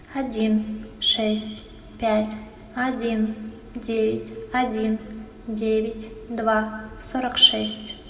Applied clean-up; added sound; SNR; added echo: none; none; none; reverberation time 1.4 s.